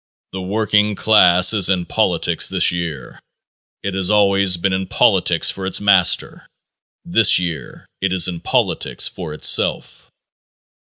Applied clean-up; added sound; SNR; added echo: none; none; none; none.